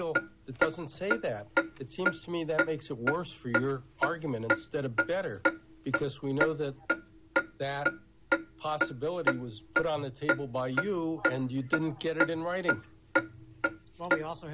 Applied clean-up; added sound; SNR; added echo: none; Clock; -1 dB; none.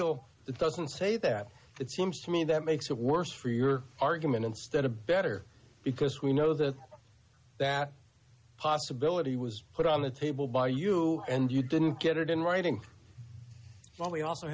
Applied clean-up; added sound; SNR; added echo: none; none; none; none.